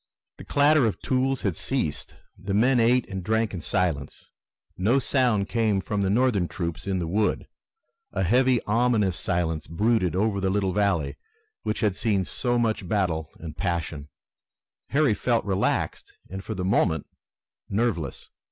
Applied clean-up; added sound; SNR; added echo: none; none; none; none.